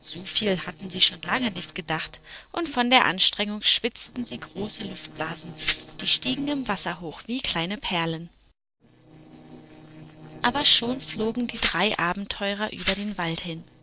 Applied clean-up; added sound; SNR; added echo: neural separator model SepFormer DNS4.